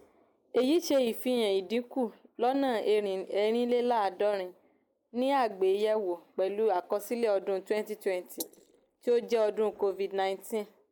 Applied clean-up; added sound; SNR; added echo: neural mask model Resemble Enhance denoiser.